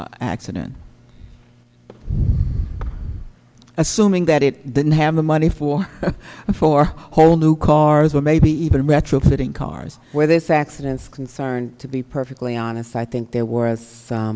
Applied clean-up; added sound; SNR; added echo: none; none; none; none.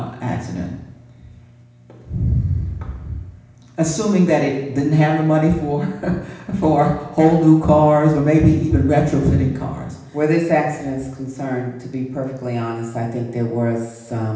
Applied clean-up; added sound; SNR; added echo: none; none; none; reverberation time 0.9 s.